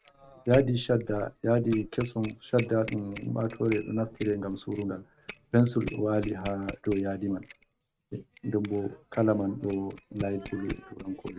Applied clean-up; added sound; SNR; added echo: neural mask model RNNoise.